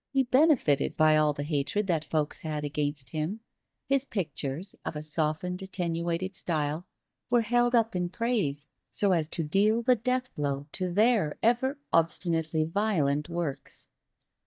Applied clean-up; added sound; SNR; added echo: neural mask model DeepFilterNet 3.